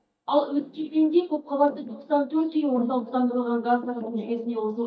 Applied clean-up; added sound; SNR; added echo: neural mask model DeepFilterNet 3.